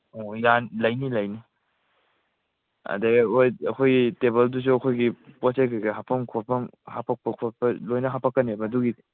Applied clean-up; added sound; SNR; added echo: none; none; none; none.